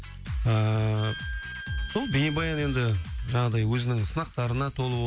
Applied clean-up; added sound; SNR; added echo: none; Bowed string instrument; 16 dB; none.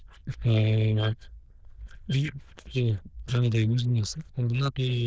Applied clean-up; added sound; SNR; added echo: neural diffusion model UNIVERSE++.